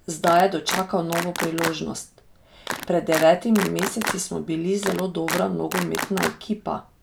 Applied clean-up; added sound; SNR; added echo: none; Clapping; 7 dB; none.